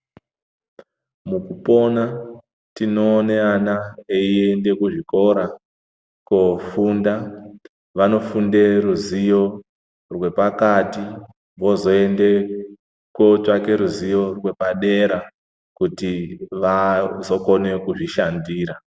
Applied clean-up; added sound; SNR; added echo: none; none; none; none.